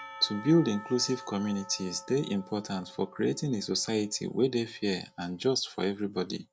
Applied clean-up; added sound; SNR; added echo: none; Church bell / Percussion; 19 dB; none.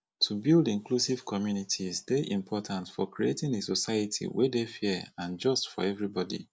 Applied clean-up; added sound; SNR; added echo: none; none; none; none.